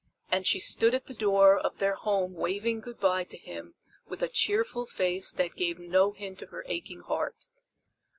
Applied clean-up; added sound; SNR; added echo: none; none; none; none.